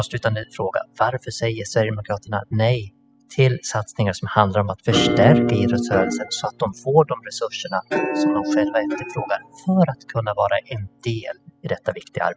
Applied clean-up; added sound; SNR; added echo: classical method spectral subtraction.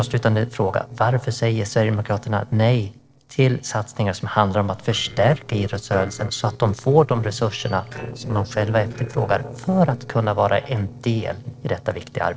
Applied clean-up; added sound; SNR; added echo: neural separator model SepFormer DNS4.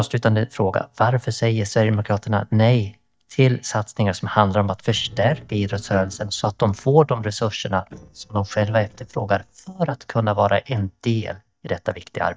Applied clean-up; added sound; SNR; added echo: neural mask model DeepFilterNet 3.